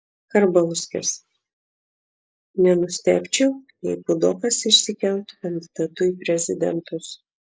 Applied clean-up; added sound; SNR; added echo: neural mask model Resemble Enhance denoiser.